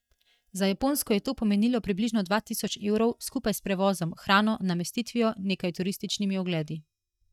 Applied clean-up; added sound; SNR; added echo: neural mask model DeepFilterNet 3.